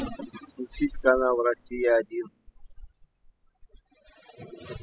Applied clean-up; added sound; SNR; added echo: classical method spectral subtraction.